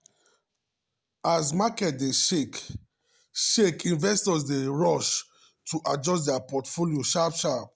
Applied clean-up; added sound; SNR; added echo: none; none; none; none.